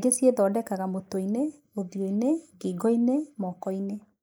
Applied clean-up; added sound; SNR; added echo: neural mask model Resemble Enhance denoiser.